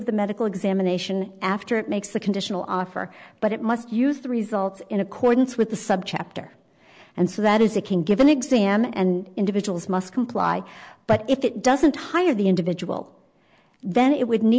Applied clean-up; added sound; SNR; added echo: none; none; none; none.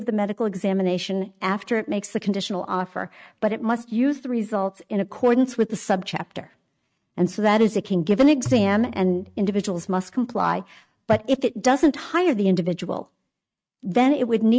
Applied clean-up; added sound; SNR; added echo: neural mask model RNNoise.